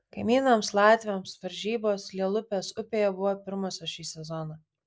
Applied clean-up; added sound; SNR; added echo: none; none; none; none.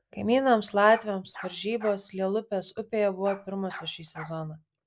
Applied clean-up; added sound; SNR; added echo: none; Bark; 18 dB; none.